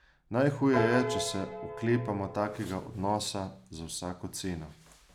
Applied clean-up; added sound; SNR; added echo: none; Piano; 5 dB; none.